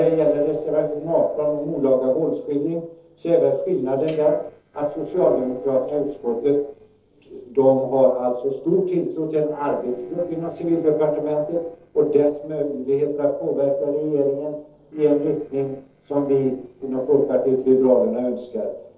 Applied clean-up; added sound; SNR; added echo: neural separator model SepFormer DNS4.